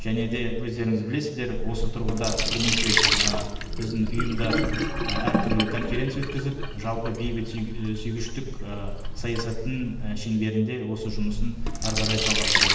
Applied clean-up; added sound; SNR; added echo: none; Sink (filling or washing); -2 dB; reverberation time 1.2 s.